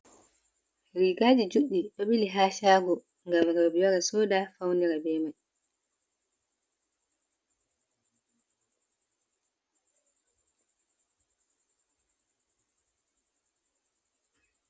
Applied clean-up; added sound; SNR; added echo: none; none; none; none.